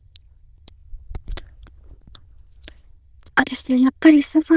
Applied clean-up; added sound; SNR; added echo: neural diffusion model UNIVERSE++.